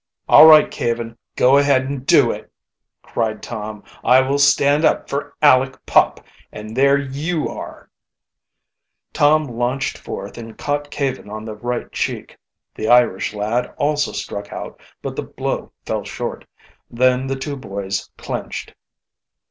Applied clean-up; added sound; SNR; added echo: none; none; none; none.